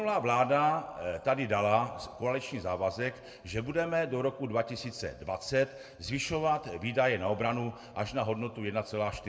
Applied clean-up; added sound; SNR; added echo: none; none; none; reverberation time 0.7 s.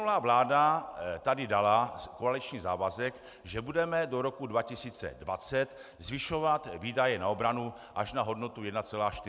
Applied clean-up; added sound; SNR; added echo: none; none; none; none.